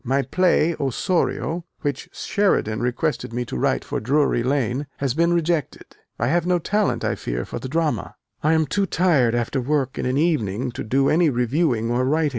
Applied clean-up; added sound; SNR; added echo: none; none; none; none.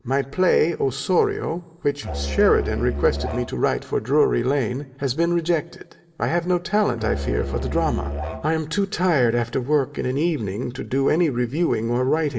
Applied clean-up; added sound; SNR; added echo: none; Musical instrument; 5 dB; reverberation time 0.5 s.